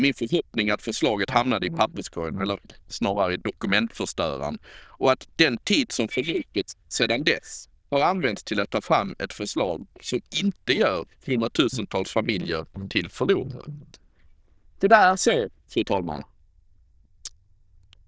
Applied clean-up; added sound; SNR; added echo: neural diffusion model UNIVERSE++.